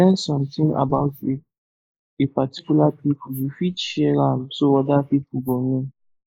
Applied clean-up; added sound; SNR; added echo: neural mask model Resemble Enhance denoiser.